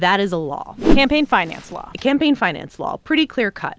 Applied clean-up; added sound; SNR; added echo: none; Whoosh, swoosh, swish; 4 dB; none.